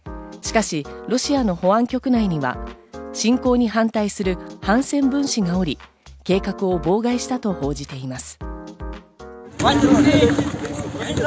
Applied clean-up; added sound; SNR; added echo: none; none; none; none.